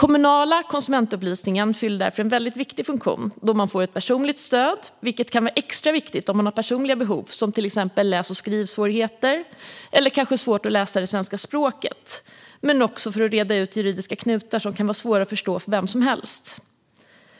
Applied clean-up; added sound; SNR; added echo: none; none; none; none.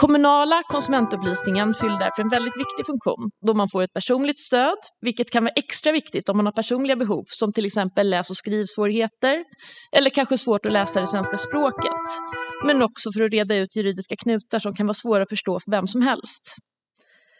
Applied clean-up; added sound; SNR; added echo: classical method spectral subtraction.